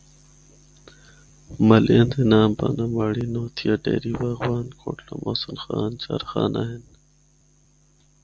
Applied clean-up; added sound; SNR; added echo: none; none; none; none.